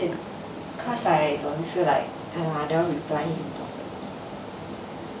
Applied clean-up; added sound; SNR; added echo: none; none; none; none.